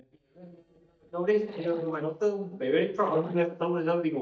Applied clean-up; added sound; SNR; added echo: neural mask model DeepFilterNet 3.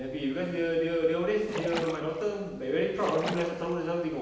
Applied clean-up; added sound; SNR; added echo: none; Splash, splatter; 8 dB; none.